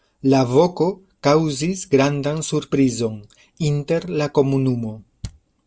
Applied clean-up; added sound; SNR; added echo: none; none; none; none.